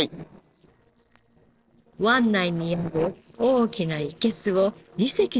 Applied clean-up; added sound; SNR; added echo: neural separator model SepFormer DNS4.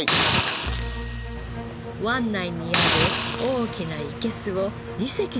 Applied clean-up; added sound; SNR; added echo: none; Hiss; 1 dB; none.